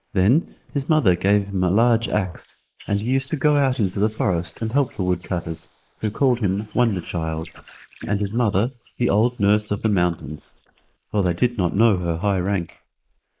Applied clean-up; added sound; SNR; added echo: neural mask model Resemble Enhance denoiser.